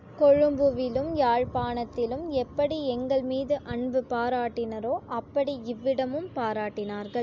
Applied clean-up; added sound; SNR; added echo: none; none; none; none.